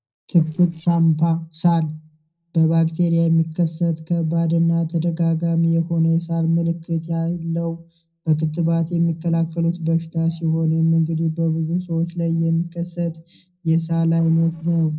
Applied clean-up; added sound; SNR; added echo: neural separator model SepFormer DNS4.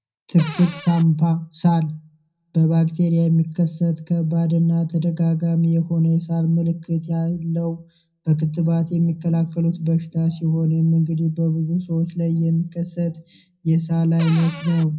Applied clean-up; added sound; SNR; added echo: none; Cupboard open or close; 14 dB; reverberation time 0.3 s.